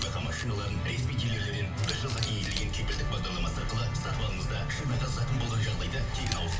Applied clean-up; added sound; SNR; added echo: none; Camera; 15 dB; reverberation time 0.4 s.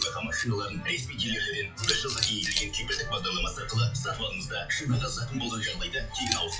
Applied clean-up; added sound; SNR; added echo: classical method WPE with log-MMSE.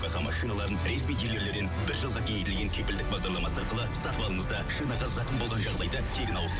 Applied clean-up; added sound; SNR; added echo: none; none; none; none.